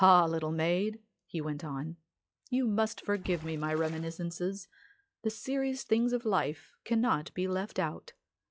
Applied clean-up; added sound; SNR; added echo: classical method log-MMSE.